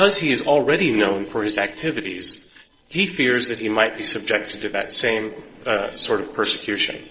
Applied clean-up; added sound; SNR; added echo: neural separator model SepFormer DNS4.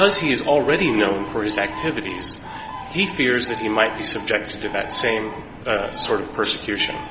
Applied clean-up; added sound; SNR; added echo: none; Bird; 14 dB; none.